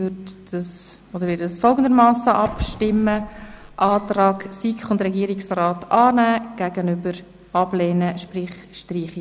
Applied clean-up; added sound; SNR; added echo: none; Explosion; 17 dB; none.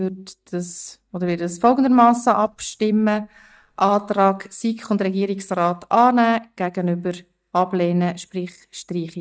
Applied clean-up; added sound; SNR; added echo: neural mask model DeepFilterNet 3.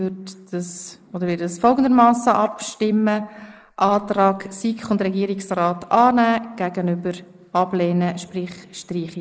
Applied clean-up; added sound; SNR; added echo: neural mask model Resemble Enhance denoiser.